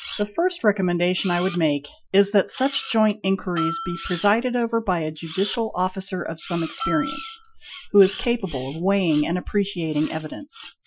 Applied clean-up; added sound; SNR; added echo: classical method Wiener filter.